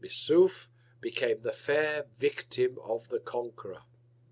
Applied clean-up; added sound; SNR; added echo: none; none; none; none.